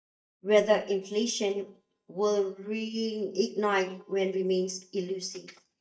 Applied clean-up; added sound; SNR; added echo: neural mask model DeepFilterNet 3.